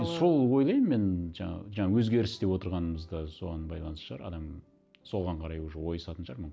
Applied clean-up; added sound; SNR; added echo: none; none; none; none.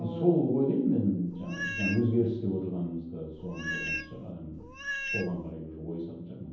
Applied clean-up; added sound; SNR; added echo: none; Meow; 6 dB; reverberation time 0.9 s.